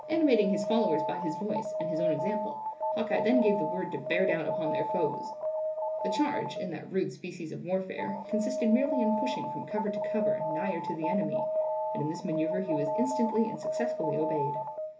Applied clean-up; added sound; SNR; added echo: none; Alarm; 1 dB; reverberation time 0.3 s.